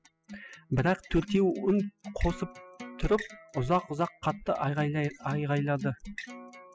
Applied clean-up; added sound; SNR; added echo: classical method spectral subtraction.